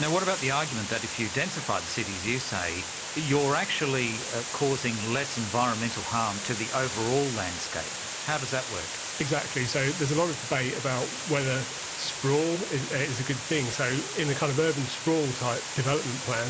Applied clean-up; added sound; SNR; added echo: none; Water; 6 dB; none.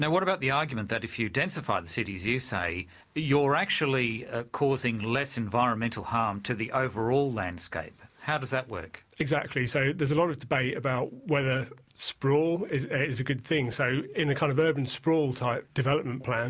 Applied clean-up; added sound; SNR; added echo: none; none; none; none.